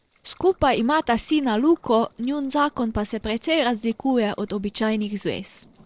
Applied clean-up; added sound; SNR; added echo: neural separator model SepFormer DNS4.